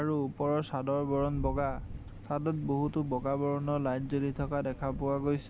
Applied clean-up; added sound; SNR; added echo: none; Rain; 12 dB; none.